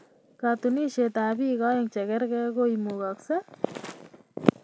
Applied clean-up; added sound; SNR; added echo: none; none; none; none.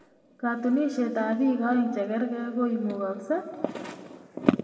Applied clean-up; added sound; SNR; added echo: none; none; none; reverberation time 1.8 s.